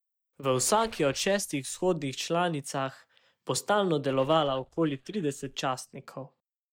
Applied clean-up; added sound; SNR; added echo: neural mask model DeepFilterNet 3.